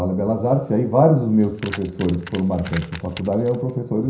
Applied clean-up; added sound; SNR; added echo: none; Keys jangling; 16 dB; reverberation time 0.5 s.